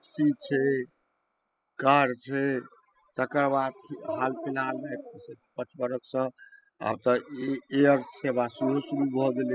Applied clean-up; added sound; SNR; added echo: classical method spectral subtraction.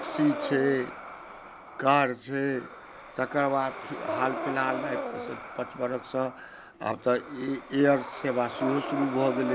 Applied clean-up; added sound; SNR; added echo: none; Breathing; 8 dB; none.